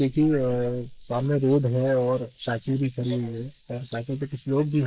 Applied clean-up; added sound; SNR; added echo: neural mask model Resemble Enhance denoiser.